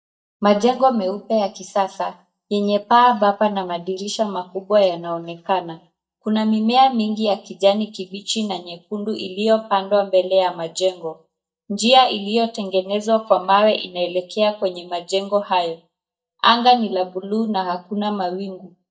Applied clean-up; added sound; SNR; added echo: neural mask model DeepFilterNet 3.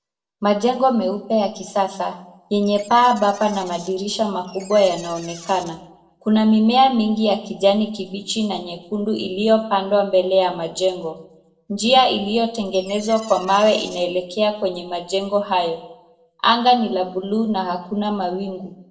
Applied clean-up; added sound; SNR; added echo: neural separator model SepFormer DNS4.